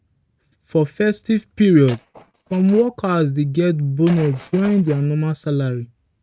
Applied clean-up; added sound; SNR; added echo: neural mask model RNNoise.